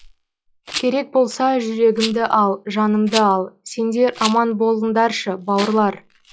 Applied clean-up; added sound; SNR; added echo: classical method log-MMSE.